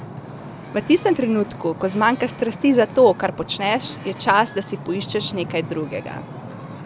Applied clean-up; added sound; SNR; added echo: none; Wind / Ocean; 13 dB; none.